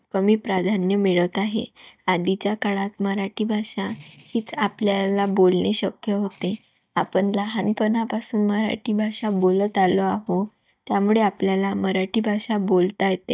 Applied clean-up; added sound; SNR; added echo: neural mask model DeepFilterNet 3.